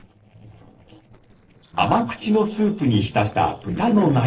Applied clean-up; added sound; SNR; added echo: neural separator model SepFormer DNS4.